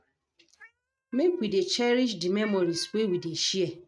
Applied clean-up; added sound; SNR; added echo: neural mask model RNNoise.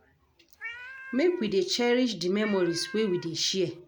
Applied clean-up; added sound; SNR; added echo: none; Cat; 16 dB; none.